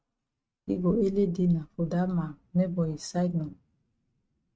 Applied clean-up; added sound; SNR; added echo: neural mask model RNNoise.